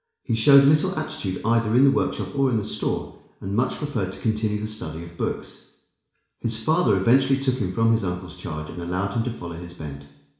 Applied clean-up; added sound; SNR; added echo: none; none; none; reverberation time 0.7 s.